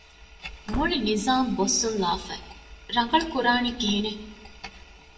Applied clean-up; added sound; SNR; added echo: none; Slam / Wood; 11 dB; reverberation time 0.7 s.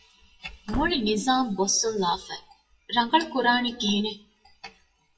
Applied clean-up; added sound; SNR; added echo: classical method WPE with log-MMSE.